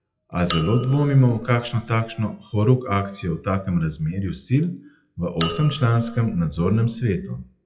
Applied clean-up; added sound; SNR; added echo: classical method WPE with log-MMSE.